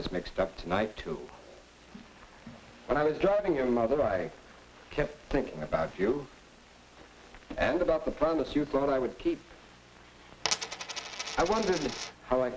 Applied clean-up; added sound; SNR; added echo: none; Coin (dropping); 5 dB; none.